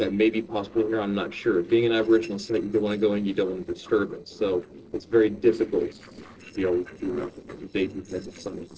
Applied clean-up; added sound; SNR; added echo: neural separator model SepFormer DNS4.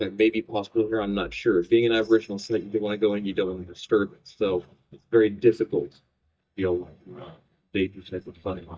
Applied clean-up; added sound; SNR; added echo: neural mask model DeepFilterNet 3.